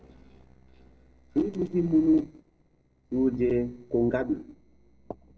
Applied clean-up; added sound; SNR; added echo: neural separator model SepFormer DNS4.